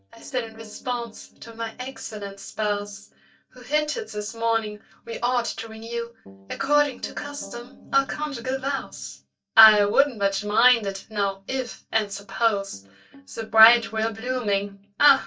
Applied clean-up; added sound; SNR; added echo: neural mask model DeepFilterNet 3.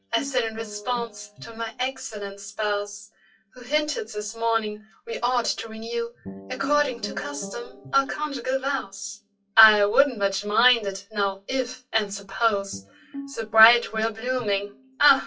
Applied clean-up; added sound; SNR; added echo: classical method WPE with log-MMSE.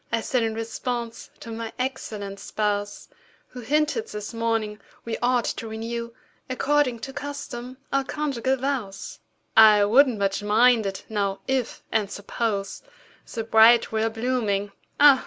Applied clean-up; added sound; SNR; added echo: none; none; none; none.